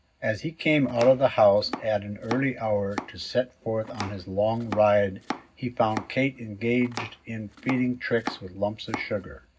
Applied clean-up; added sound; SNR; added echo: none; Domestic sounds, home sounds; 14 dB; reverberation time 0.4 s.